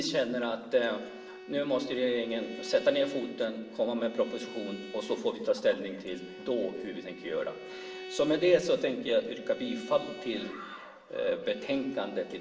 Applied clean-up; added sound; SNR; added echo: none; Bowed string instrument; 15 dB; reverberation time 1.1 s.